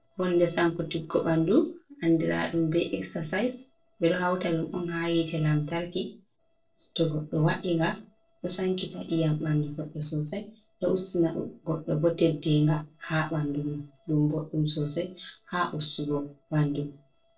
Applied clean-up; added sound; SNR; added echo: neural separator model SepFormer DNS4.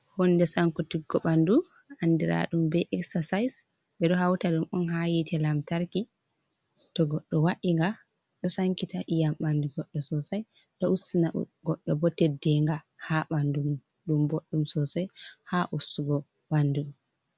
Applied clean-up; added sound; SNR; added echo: none; none; none; none.